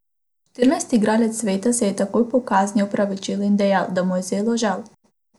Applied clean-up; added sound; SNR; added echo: none; none; none; none.